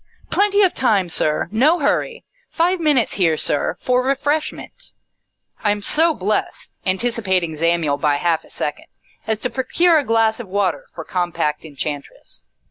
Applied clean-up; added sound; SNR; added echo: neural mask model Resemble Enhance denoiser.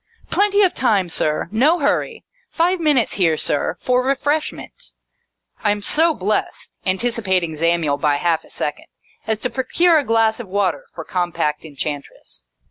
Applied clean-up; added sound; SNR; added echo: none; none; none; none.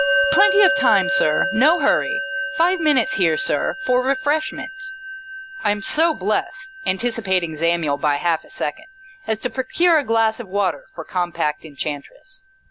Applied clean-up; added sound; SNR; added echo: none; Musical instrument; 5 dB; none.